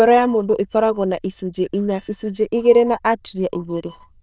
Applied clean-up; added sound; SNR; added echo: neural diffusion model UNIVERSE++.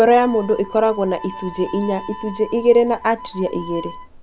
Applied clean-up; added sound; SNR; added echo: none; Harmonica; 15 dB; none.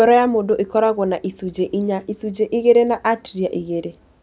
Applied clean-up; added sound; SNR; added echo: none; none; none; none.